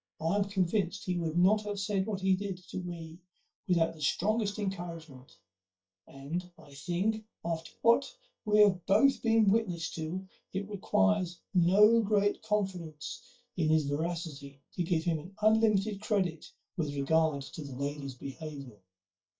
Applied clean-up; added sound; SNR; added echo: neural mask model DeepFilterNet 3.